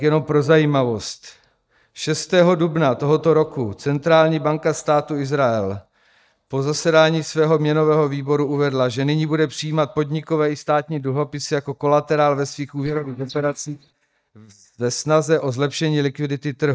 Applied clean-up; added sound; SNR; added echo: neural mask model DeepFilterNet 3.